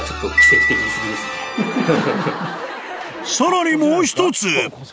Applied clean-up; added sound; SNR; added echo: none; Marimba, xylophone; 2 dB; none.